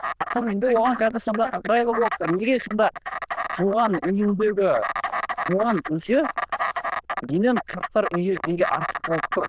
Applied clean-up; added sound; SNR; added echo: neural diffusion model UNIVERSE++.